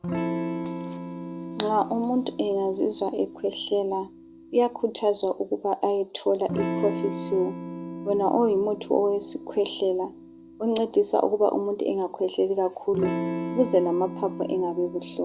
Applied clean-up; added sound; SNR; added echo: none; Electric guitar / Strum; 9 dB; none.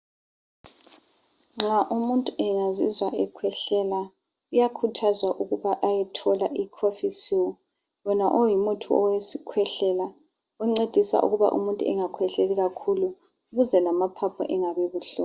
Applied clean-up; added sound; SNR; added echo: none; none; none; none.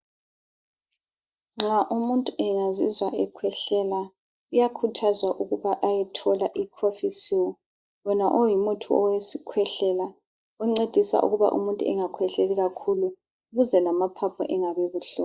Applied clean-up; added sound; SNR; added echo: neural mask model Resemble Enhance denoiser.